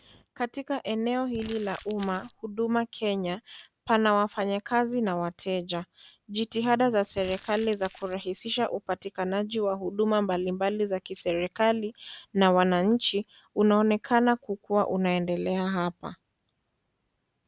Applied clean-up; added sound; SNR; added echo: none; Crumpling, crinkling; 18 dB; none.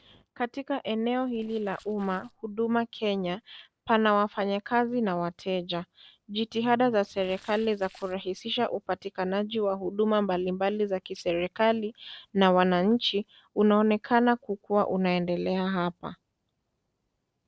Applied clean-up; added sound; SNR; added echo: neural separator model SepFormer DNS4.